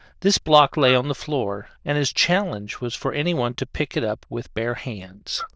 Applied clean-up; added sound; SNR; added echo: neural diffusion model UNIVERSE++.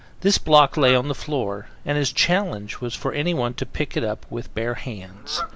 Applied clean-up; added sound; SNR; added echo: none; Fowl; 18 dB; none.